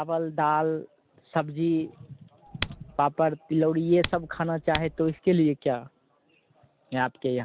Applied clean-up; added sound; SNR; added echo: none; Typing; 10 dB; none.